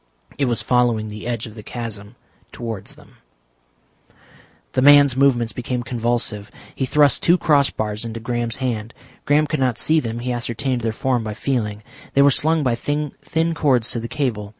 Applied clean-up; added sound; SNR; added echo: none; none; none; none.